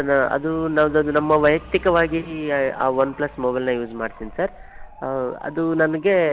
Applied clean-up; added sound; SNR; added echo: none; Motorcycle / Dog; 20 dB; none.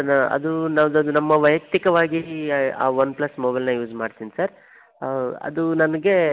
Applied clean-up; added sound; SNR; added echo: none; none; none; none.